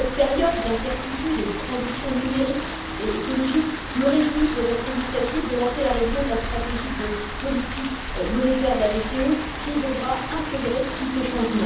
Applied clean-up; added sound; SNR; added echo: none; Rain; 5 dB; reverberation time 0.8 s.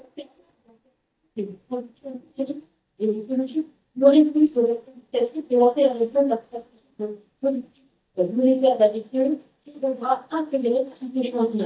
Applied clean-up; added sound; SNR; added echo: neural mask model DeepFilterNet 3.